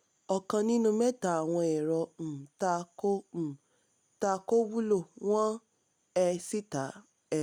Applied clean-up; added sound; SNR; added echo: none; none; none; none.